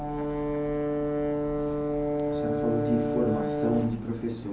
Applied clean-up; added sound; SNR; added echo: none; Brass instrument; -3 dB; none.